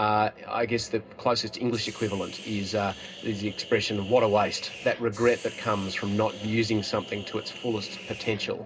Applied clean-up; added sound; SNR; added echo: none; Hiss; 16 dB; reverberation time 0.2 s.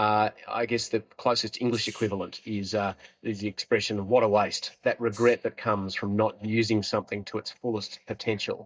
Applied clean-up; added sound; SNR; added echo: neural mask model DeepFilterNet 3.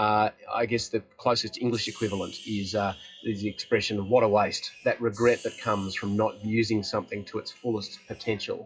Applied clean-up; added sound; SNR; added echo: classical method WPE with log-MMSE.